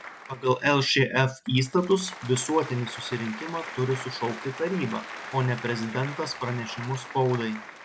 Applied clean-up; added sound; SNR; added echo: none; Applause; 13 dB; none.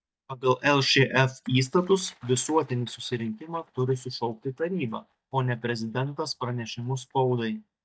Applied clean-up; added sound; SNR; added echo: neural mask model DeepFilterNet 3.